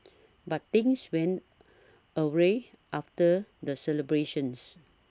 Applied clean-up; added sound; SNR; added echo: none; none; none; none.